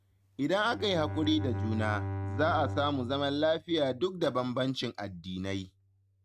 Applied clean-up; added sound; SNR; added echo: neural mask model RNNoise.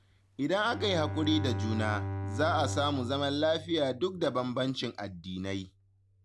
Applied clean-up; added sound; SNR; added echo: none; Bowed string instrument; 6 dB; none.